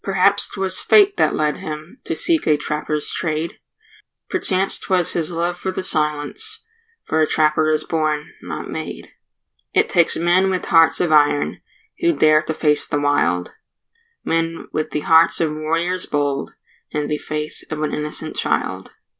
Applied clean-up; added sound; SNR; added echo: none; none; none; none.